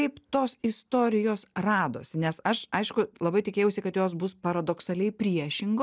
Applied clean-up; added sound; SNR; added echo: none; none; none; none.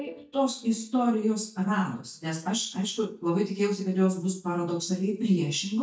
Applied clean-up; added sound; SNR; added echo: neural mask model DeepFilterNet 3.